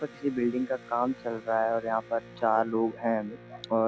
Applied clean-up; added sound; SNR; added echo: none; Electric guitar; 19 dB; none.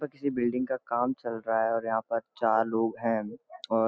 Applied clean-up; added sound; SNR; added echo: none; none; none; none.